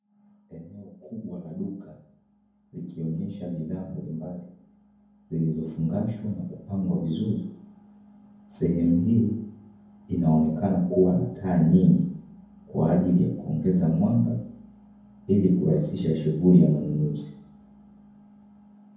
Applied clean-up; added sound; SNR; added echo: none; none; none; reverberation time 0.9 s.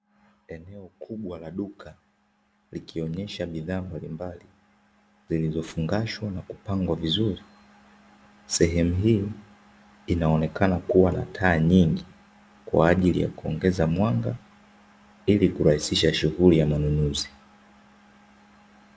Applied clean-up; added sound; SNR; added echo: none; none; none; none.